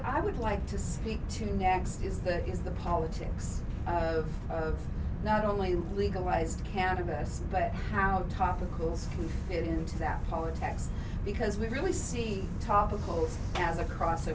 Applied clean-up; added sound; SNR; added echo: none; Clapping; 14 dB; none.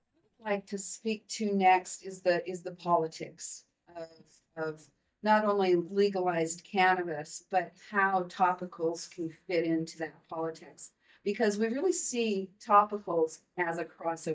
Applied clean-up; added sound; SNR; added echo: neural mask model DeepFilterNet 3.